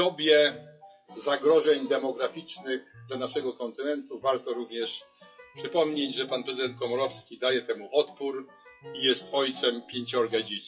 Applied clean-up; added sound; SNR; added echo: classical method WPE with log-MMSE.